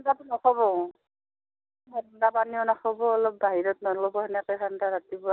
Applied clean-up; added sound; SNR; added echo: none; none; none; none.